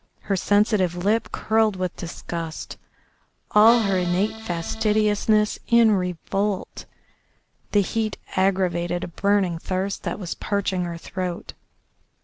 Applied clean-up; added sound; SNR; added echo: none; Accordion; 10 dB; none.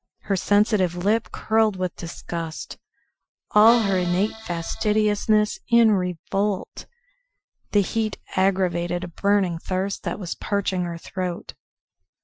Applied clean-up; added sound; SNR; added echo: classical method Wiener filter.